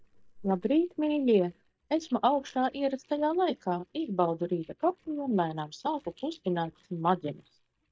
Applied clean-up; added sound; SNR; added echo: neural mask model DeepFilterNet 3.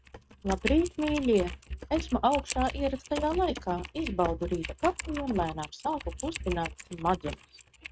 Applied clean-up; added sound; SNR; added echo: neural mask model RNNoise.